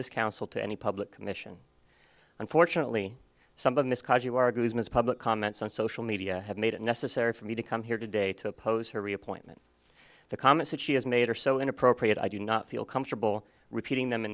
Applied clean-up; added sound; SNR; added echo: none; none; none; none.